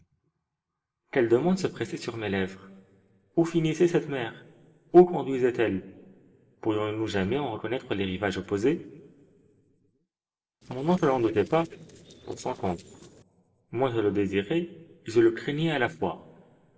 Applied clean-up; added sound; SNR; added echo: neural separator model SepFormer DNS4.